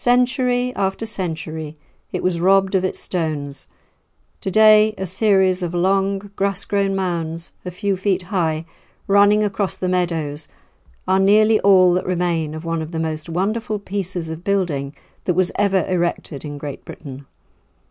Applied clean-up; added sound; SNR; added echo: none; none; none; none.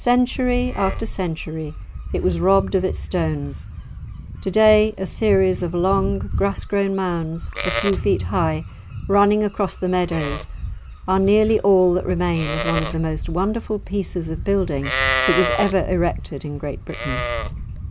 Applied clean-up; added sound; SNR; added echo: none; Livestock, farm animals, working animals; 6 dB; none.